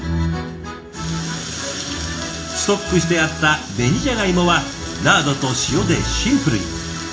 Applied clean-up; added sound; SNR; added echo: none; none; none; reverberation time 0.4 s.